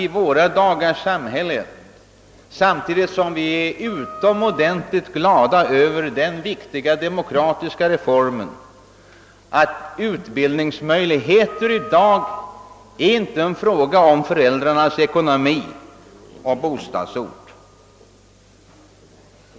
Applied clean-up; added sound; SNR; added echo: none; Wind instrument, woodwind instrument; 17 dB; none.